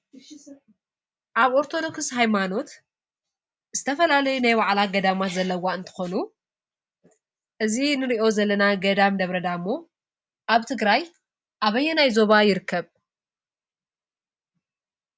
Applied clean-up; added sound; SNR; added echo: none; none; none; none.